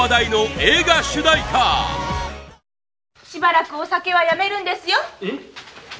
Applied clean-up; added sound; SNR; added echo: none; none; none; none.